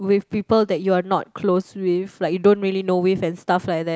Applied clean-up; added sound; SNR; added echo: none; none; none; none.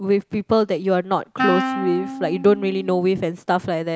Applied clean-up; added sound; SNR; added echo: none; Wind instrument, woodwind instrument; 7 dB; none.